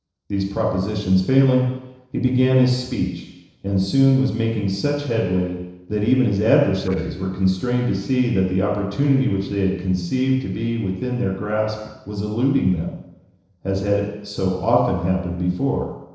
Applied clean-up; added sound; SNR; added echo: neural separator model SepFormer DNS4.